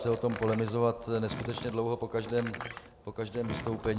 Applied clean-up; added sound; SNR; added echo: none; Door; 11 dB; none.